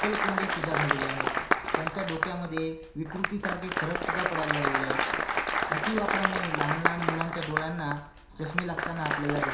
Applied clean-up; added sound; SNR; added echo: none; Applause; -3 dB; reverberation time 0.7 s.